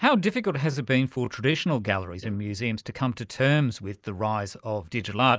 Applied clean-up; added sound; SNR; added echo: neural mask model Resemble Enhance denoiser.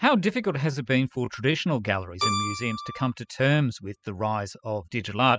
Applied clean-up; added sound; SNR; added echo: classical method spectral subtraction.